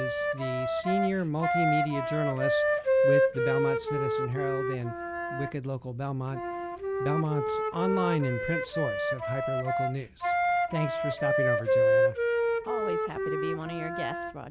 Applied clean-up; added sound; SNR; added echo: none; Wind instrument, woodwind instrument; -5 dB; none.